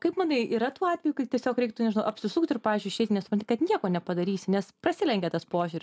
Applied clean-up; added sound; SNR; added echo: none; none; none; none.